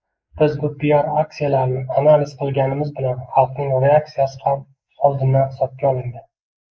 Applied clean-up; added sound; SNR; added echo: neural mask model Resemble Enhance denoiser.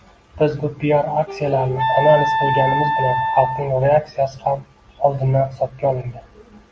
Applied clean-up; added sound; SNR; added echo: none; Wind instrument, woodwind instrument; 2 dB; none.